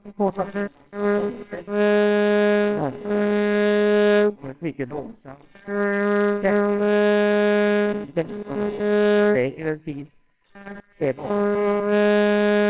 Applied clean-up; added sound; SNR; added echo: neural separator model SepFormer WHAMR!.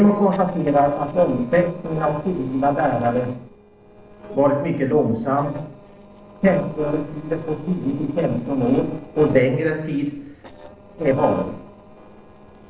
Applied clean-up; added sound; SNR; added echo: neural separator model SepFormer DNS4.